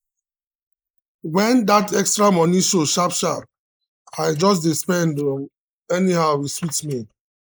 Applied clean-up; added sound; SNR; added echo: neural mask model Resemble Enhance denoiser.